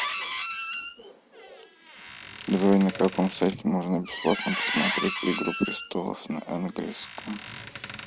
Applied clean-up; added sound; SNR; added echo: none; Squeak; 7 dB; none.